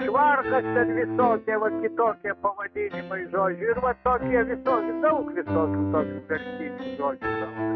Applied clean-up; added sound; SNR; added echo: neural mask model RNNoise.